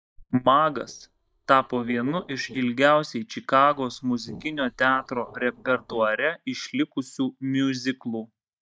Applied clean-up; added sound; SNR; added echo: neural mask model DeepFilterNet 3.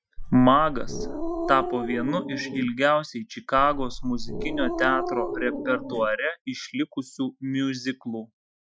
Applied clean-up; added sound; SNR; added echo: classical method Wiener filter.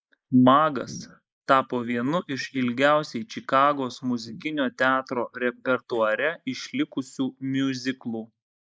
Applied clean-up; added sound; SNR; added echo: neural mask model Resemble Enhance denoiser.